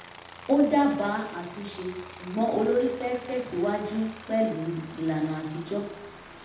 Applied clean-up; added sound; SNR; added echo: none; Aircraft; 17 dB; reverberation time 0.8 s.